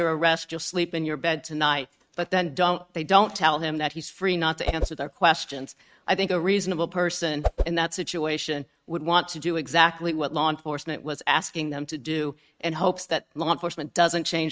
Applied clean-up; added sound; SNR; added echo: neural mask model RNNoise.